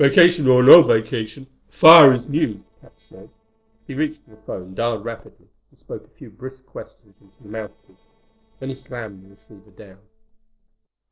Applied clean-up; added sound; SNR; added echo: neural separator model SepFormer DNS4.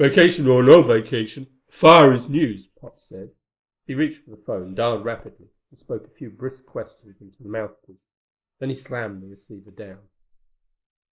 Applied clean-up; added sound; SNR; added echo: neural mask model Resemble Enhance denoiser.